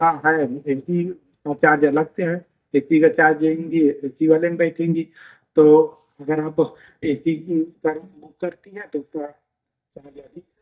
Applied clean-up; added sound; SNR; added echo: neural mask model DeepFilterNet 3.